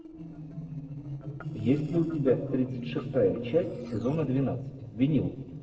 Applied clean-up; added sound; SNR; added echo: neural separator model SepFormer DNS4.